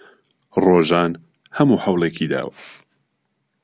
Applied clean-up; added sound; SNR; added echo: none; none; none; none.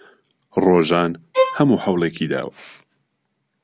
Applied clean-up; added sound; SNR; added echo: none; Bowed string instrument; 3 dB; none.